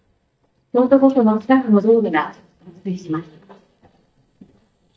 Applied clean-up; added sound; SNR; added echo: neural mask model DeepFilterNet 3.